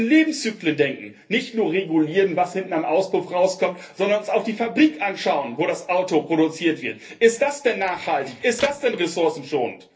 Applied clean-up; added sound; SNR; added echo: neural separator model SepFormer DNS4.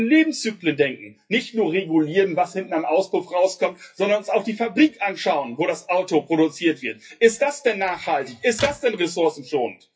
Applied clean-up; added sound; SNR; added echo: classical method WPE with log-MMSE.